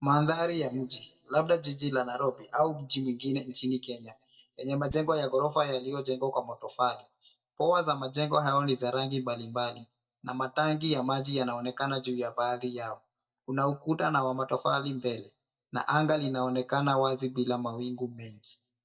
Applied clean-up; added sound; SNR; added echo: neural mask model DeepFilterNet 3.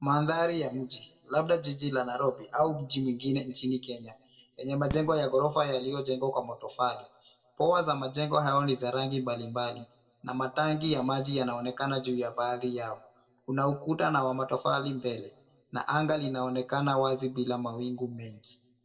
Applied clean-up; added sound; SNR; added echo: none; Fireworks; 18 dB; reverberation time 0.7 s.